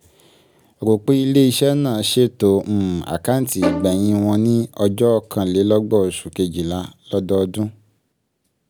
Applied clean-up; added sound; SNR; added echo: none; Bowed string instrument; 9 dB; none.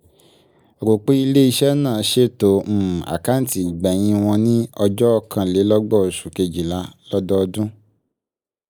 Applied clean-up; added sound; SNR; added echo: neural mask model Resemble Enhance denoiser.